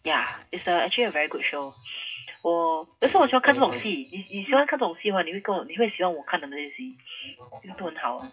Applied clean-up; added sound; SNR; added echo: classical method WPE with log-MMSE.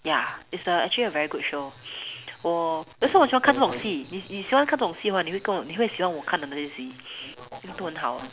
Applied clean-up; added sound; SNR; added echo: none; none; none; none.